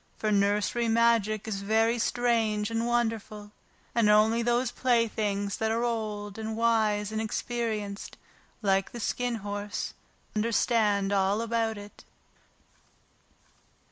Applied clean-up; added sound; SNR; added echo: none; none; none; none.